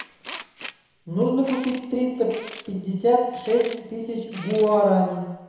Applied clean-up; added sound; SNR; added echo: none; Tools; 16 dB; reverberation time 1.0 s.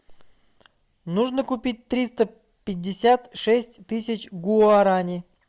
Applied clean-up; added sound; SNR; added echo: none; none; none; none.